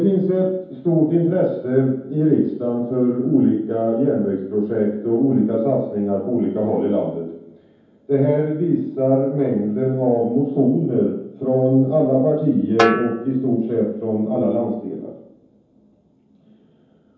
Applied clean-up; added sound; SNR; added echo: none; Snare drum; 7 dB; reverberation time 0.9 s.